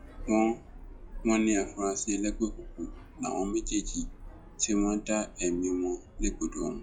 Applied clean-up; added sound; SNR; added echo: classical method log-MMSE.